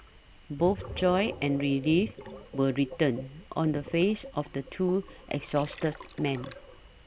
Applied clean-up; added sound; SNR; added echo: none; Gurgling; 15 dB; none.